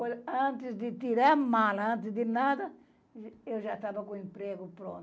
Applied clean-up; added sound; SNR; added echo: none; none; none; none.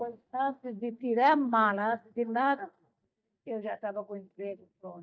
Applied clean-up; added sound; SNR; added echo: neural mask model DeepFilterNet 3.